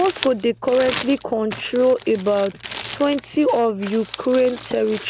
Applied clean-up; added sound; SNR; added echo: none; Crumpling, crinkling; 12 dB; none.